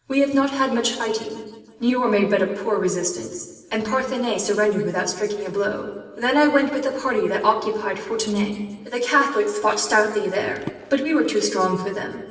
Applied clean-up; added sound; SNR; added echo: none; Water / Splash, splatter; 19 dB; reverberation time 1.4 s.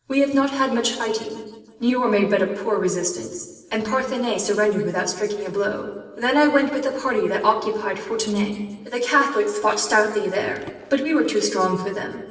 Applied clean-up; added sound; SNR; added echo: neural separator model SepFormer DNS4.